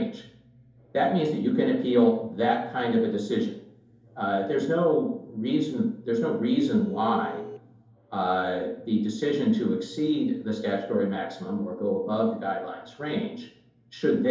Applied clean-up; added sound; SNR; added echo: none; Telephone; 13 dB; reverberation time 2.8 s.